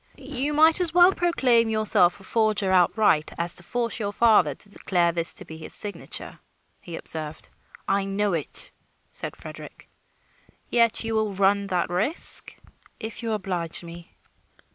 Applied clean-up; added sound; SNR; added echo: none; none; none; none.